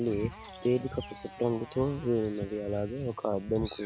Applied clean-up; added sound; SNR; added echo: none; Motorcycle; 19 dB; none.